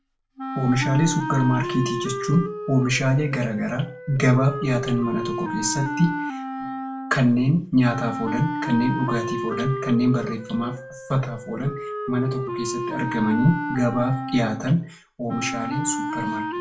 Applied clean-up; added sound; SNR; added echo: none; Wind instrument, woodwind instrument; 7 dB; reverberation time 0.3 s.